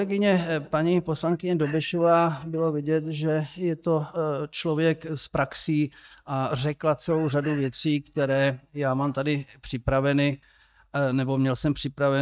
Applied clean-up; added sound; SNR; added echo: neural mask model DeepFilterNet 3.